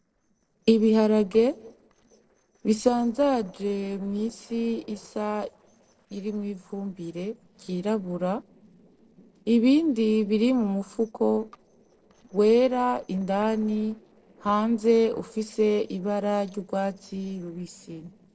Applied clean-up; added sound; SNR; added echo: neural separator model SepFormer DNS4.